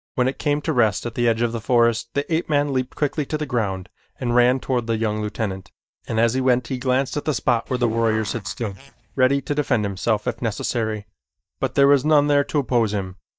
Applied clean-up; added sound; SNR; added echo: neural mask model DeepFilterNet 3.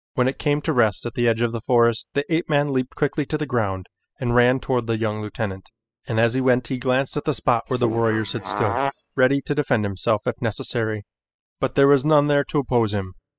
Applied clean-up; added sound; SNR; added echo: classical method spectral subtraction.